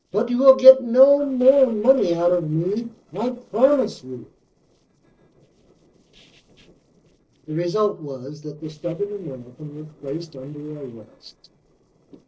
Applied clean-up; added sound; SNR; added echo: neural separator model SepFormer DNS4.